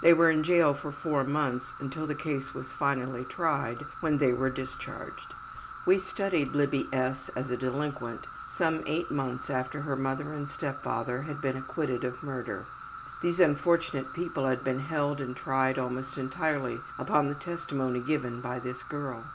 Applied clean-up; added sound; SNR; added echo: none; Insect; 13 dB; none.